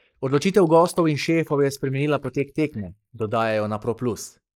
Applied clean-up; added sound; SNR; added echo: neural mask model Resemble Enhance denoiser.